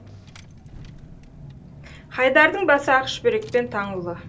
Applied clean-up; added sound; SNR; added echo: none; Engine / Car; 18 dB; reverberation time 0.2 s.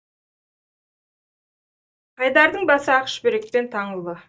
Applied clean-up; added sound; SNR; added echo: neural mask model DeepFilterNet 3.